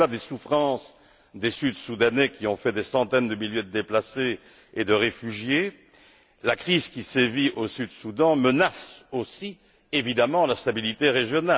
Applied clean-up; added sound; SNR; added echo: none; none; none; none.